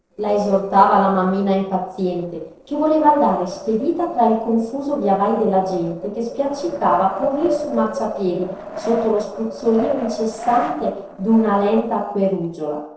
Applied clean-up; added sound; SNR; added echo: neural separator model SepFormer DNS4.